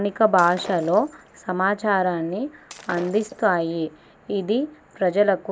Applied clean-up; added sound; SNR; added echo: none; Shatter; 19 dB; none.